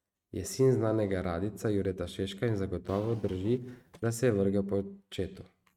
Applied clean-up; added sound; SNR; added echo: neural mask model RNNoise.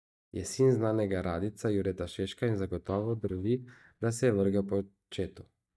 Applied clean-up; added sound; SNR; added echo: neural mask model DeepFilterNet 3.